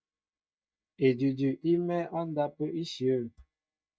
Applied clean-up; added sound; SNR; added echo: neural mask model DeepFilterNet 3.